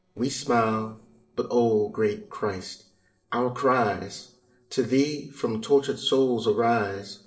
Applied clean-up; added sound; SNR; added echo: neural separator model SepFormer DNS4.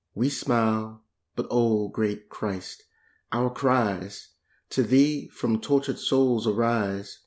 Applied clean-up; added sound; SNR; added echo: none; none; none; none.